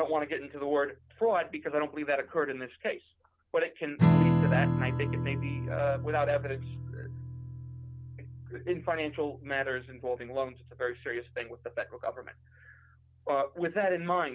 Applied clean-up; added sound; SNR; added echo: none; Strum; 1 dB; none.